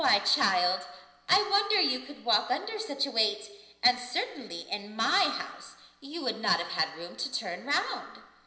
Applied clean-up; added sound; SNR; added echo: none; none; none; reverberation time 0.9 s.